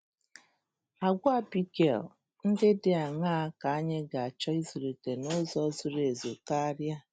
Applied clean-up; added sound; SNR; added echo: none; none; none; none.